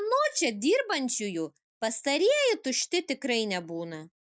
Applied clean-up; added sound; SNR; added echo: none; none; none; none.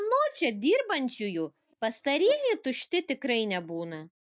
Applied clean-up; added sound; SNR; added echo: neural mask model DeepFilterNet 3.